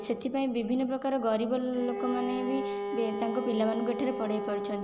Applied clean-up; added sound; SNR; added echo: none; Bowed string instrument; 6 dB; none.